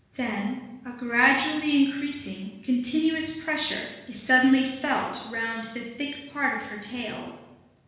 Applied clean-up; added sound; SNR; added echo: none; none; none; reverberation time 1.1 s.